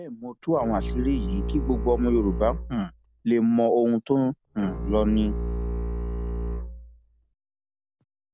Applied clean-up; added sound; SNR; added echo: none; Bowed string instrument; 4 dB; none.